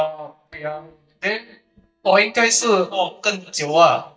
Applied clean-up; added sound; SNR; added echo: neural mask model DeepFilterNet 3.